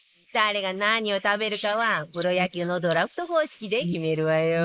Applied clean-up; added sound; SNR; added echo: neural mask model Resemble Enhance denoiser.